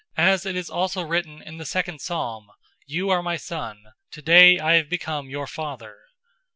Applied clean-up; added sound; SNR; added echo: none; none; none; none.